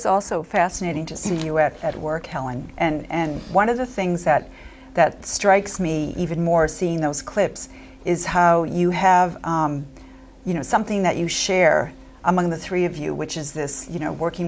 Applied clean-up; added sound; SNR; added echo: none; none; none; none.